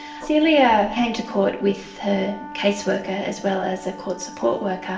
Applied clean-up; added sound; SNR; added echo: none; Wind instrument, woodwind instrument; 17 dB; reverberation time 0.7 s.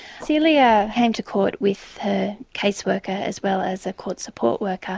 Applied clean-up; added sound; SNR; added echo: none; none; none; none.